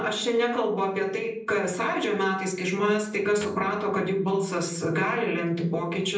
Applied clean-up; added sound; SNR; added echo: none; Guitar; 18 dB; reverberation time 0.6 s.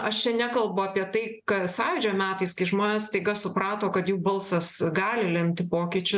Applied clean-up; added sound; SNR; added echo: none; none; none; none.